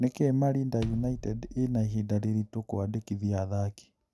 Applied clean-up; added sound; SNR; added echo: none; Bass drum; 14 dB; none.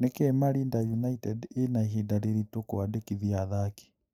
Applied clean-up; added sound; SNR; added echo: neural mask model Resemble Enhance denoiser.